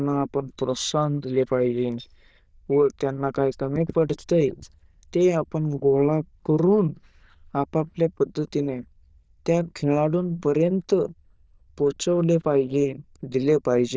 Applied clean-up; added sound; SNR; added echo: neural diffusion model UNIVERSE++.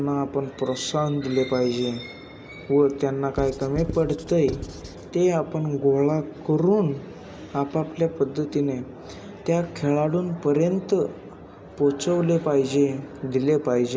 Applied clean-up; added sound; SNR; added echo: none; Writing; 11 dB; none.